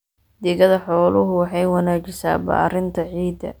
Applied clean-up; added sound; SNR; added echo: none; none; none; none.